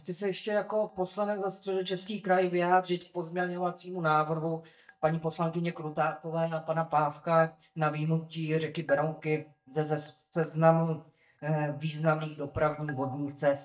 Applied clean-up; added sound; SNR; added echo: neural mask model DeepFilterNet 3.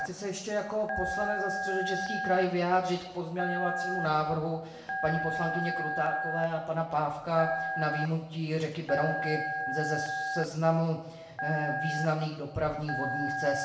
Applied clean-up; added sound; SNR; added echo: none; Telephone; 4 dB; reverberation time 0.8 s.